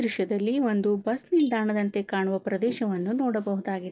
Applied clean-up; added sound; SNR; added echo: neural mask model DeepFilterNet 3.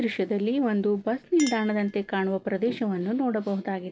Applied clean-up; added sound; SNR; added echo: none; Chink, clink; 20 dB; none.